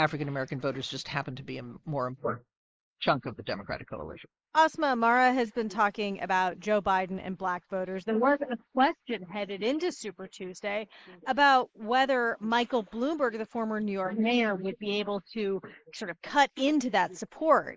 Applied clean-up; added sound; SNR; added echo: neural mask model Resemble Enhance denoiser.